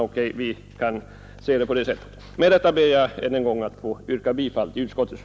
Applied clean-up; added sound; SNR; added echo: none; none; none; none.